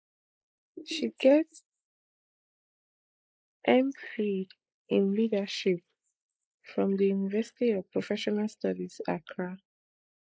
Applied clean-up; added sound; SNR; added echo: neural mask model Resemble Enhance denoiser.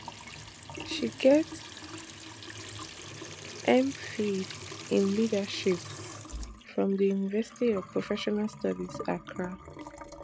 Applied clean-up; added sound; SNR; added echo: none; Trickle, dribble / Sink (filling or washing) / Water tap, faucet; 12 dB; none.